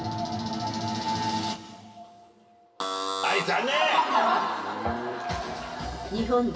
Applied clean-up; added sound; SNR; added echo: none; Guitar; 13 dB; reverberation time 2.1 s.